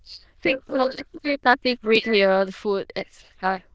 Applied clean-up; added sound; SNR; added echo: neural diffusion model UNIVERSE++.